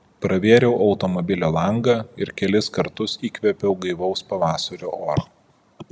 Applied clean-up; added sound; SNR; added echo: none; none; none; none.